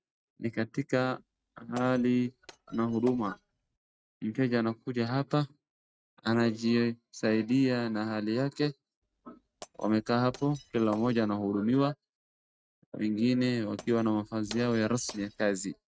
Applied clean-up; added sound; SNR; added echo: neural mask model RNNoise.